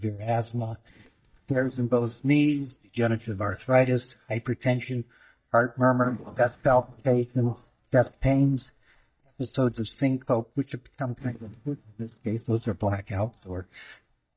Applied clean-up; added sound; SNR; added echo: neural mask model DeepFilterNet 3.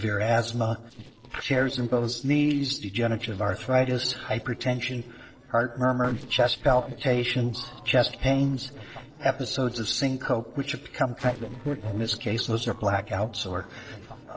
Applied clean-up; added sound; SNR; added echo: neural separator model SepFormer DNS4.